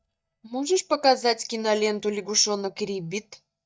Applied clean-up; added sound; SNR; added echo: neural mask model DeepFilterNet 3.